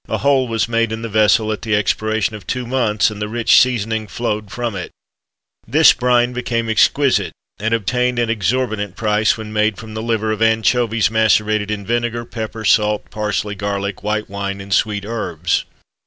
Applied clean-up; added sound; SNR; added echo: none; none; none; none.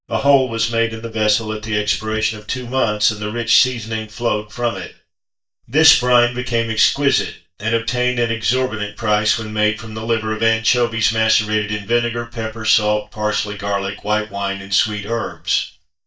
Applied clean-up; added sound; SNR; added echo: neural mask model DeepFilterNet 3.